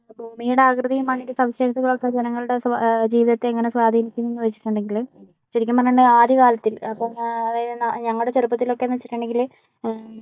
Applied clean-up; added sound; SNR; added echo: neural mask model DeepFilterNet 3.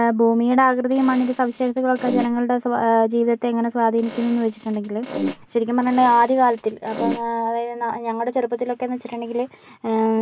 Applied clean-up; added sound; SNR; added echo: none; Fart; 10 dB; none.